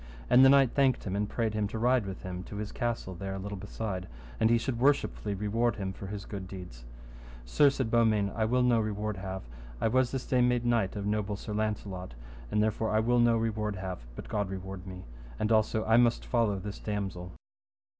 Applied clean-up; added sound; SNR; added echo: none; none; none; none.